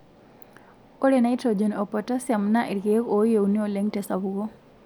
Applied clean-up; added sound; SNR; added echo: none; none; none; none.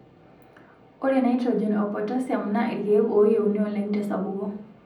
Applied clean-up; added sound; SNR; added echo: none; none; none; reverberation time 0.6 s.